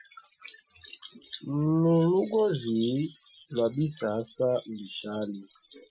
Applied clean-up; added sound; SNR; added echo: classical method Wiener filter.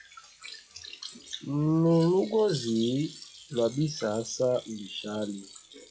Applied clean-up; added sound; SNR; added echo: classical method log-MMSE.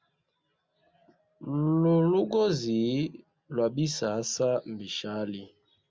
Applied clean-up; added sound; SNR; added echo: none; none; none; none.